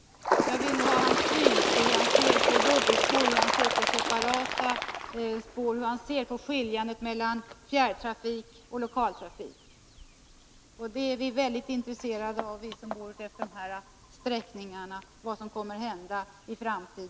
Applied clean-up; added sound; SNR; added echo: none; Bird; -2 dB; none.